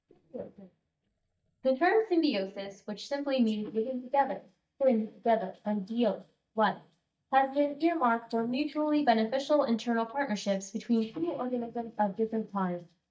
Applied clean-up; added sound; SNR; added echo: neural mask model DeepFilterNet 3.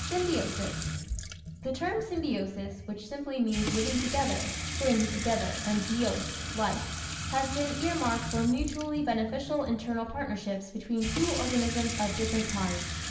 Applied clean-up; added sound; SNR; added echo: none; Sink (filling or washing) / Water tap, faucet; 4 dB; reverberation time 0.9 s.